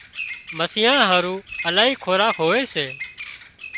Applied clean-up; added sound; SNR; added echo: none; Bird vocalization, bird call, bird song; 13 dB; none.